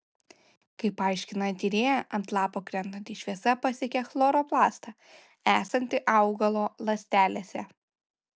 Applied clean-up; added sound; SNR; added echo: none; none; none; none.